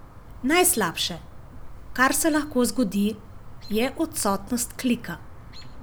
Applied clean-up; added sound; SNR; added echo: none; Chirp, tweet; 13 dB; none.